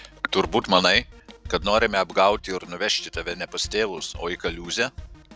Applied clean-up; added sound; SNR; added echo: none; Drum kit; 17 dB; none.